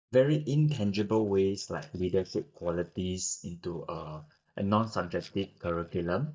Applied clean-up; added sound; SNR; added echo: neural mask model DeepFilterNet 3.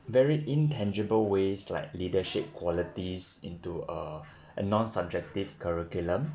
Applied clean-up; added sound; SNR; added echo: none; none; none; none.